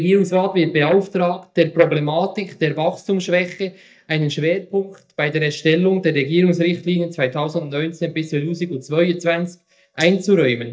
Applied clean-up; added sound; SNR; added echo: neural mask model DeepFilterNet 3.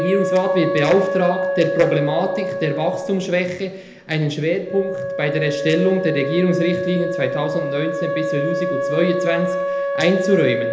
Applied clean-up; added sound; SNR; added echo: none; Wind instrument, woodwind instrument; 3 dB; reverberation time 0.7 s.